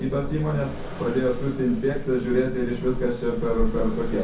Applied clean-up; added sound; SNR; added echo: none; Accelerating, revving, vroom; 5 dB; reverberation time 0.6 s.